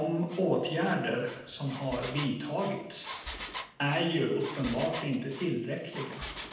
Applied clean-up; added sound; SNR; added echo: none; Engine; 11 dB; reverberation time 0.9 s.